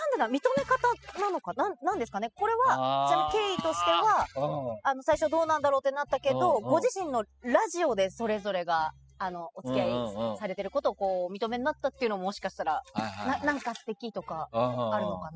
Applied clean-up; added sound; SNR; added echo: classical method spectral subtraction.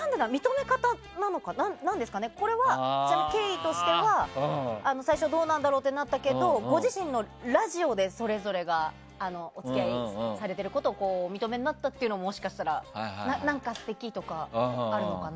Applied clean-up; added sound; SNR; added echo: none; none; none; none.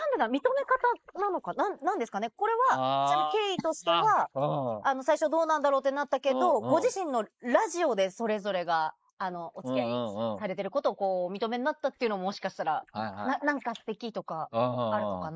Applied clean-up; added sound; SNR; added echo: neural mask model Resemble Enhance denoiser.